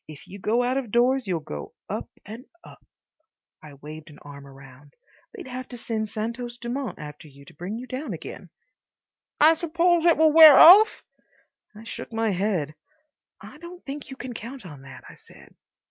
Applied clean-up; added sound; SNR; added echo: none; none; none; none.